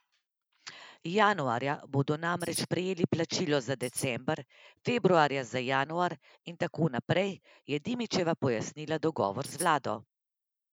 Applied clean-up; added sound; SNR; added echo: none; Tambourine; 10 dB; none.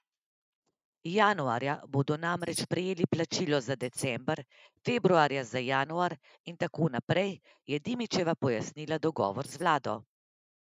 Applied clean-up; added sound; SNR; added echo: neural mask model RNNoise.